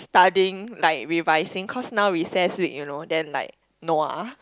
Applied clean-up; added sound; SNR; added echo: none; none; none; none.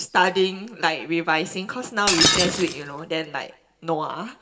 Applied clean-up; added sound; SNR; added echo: none; Shatter; 1 dB; reverberation time 0.7 s.